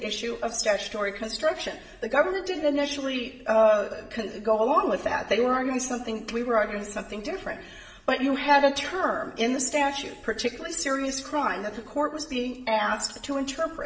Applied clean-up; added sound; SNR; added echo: none; none; none; reverberation time 1.0 s.